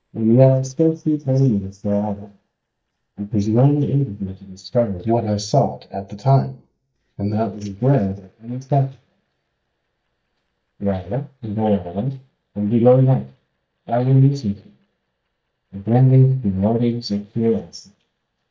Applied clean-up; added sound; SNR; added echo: neural mask model DeepFilterNet 3.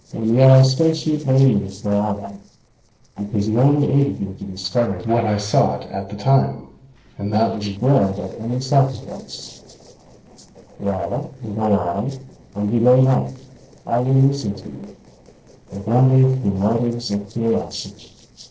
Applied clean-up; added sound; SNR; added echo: neural separator model SepFormer DNS4.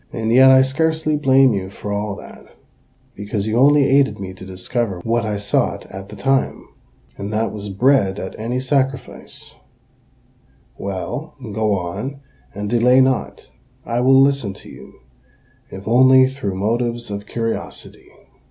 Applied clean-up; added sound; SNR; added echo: none; none; none; none.